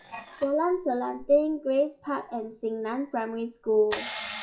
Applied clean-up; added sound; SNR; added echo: classical method WPE with log-MMSE.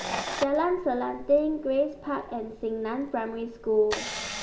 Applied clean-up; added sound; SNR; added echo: none; Camera; 10 dB; reverberation time 0.3 s.